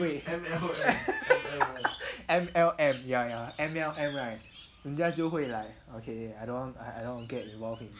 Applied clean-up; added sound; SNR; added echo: none; Crow; 16 dB; none.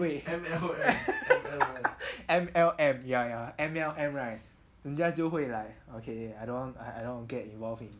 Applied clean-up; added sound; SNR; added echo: none; none; none; none.